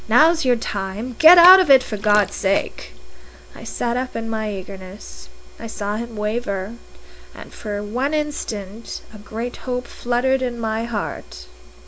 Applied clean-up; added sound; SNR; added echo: none; Liquid; 17 dB; none.